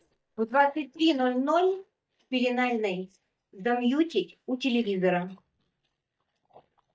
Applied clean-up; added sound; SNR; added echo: neural mask model DeepFilterNet 3.